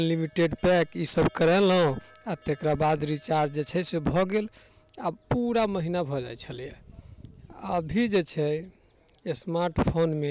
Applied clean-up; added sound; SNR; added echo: none; none; none; none.